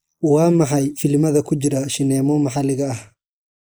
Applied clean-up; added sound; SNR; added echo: neural mask model Resemble Enhance denoiser.